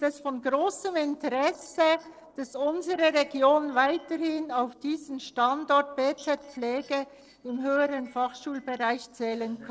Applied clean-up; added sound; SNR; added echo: neural separator model SepFormer DNS4.